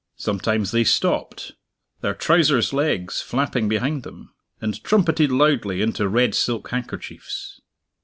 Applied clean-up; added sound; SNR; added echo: none; none; none; none.